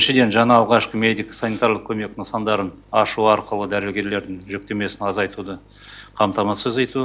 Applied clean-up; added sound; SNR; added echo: none; none; none; none.